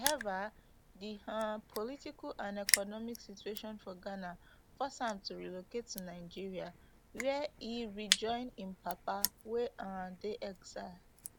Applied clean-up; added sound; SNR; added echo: none; Crushing; 2 dB; none.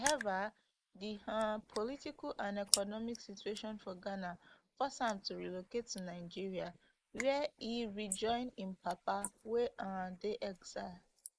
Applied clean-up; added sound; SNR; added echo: neural mask model Resemble Enhance denoiser.